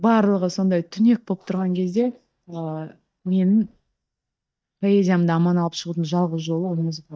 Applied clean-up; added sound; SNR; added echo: neural mask model DeepFilterNet 3.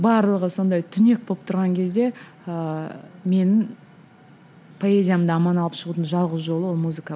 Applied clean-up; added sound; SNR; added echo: none; none; none; none.